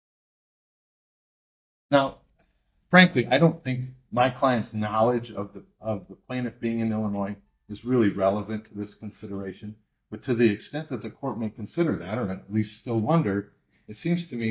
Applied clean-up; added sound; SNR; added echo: neural mask model DeepFilterNet 3.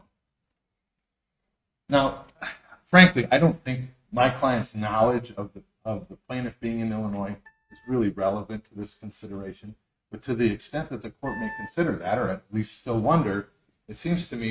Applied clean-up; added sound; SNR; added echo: neural mask model RNNoise.